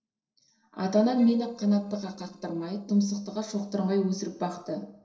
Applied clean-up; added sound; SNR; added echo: neural separator model SepFormer DNS4.